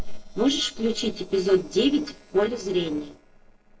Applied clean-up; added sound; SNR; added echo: neural separator model SepFormer DNS4.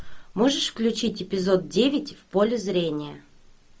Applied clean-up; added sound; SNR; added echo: none; none; none; none.